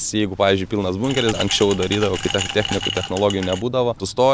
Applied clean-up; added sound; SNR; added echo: none; Glass; 8 dB; none.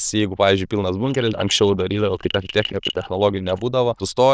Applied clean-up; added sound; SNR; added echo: neural diffusion model UNIVERSE++.